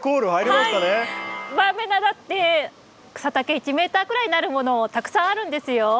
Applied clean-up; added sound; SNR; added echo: none; Plucked string instrument; 9 dB; none.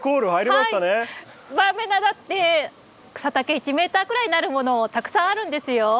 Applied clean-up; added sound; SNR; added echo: none; none; none; none.